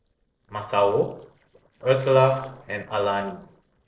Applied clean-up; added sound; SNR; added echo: neural separator model SepFormer DNS4.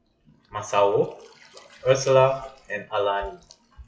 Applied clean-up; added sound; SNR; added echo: classical method WPE with log-MMSE.